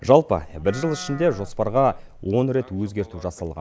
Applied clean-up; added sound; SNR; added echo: none; Livestock, farm animals, working animals; 15 dB; none.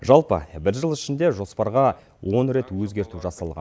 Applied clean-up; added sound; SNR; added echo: none; none; none; none.